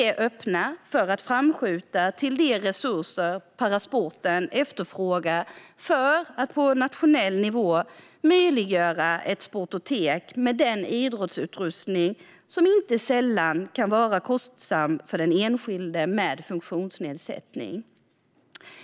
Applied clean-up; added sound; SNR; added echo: none; none; none; none.